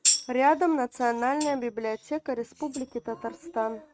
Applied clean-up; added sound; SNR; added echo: neural mask model RNNoise.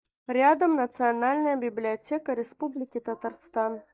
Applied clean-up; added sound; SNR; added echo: neural mask model DeepFilterNet 3.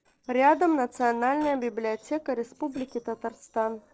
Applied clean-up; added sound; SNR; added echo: neural separator model SepFormer DNS4.